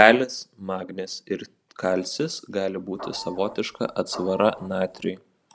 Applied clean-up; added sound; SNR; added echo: none; Printer / Engine; 16 dB; none.